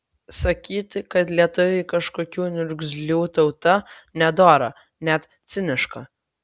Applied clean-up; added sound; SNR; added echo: none; none; none; none.